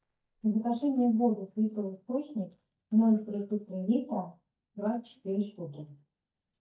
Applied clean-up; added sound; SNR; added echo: neural mask model DeepFilterNet 3.